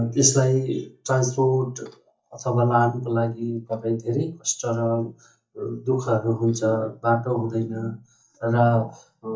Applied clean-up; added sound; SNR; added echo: neural mask model DeepFilterNet 3.